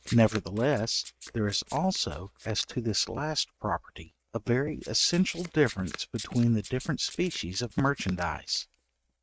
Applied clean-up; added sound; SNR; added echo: neural mask model RNNoise.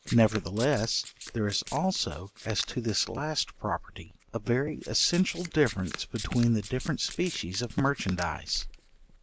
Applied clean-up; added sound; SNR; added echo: neural mask model Resemble Enhance denoiser.